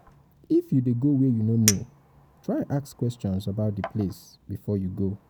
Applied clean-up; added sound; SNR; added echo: none; Chink, clink; 11 dB; none.